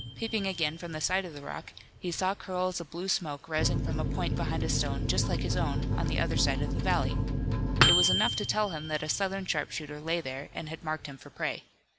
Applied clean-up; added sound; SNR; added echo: none; Microwave oven; -1 dB; none.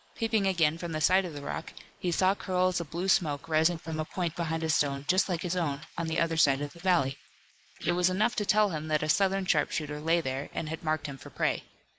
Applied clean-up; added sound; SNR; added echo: neural mask model Resemble Enhance denoiser.